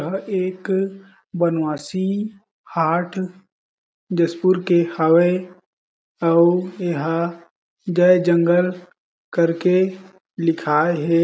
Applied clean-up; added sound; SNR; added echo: none; none; none; none.